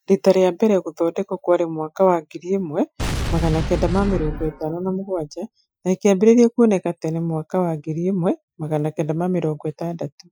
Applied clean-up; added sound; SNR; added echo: classical method Wiener filter.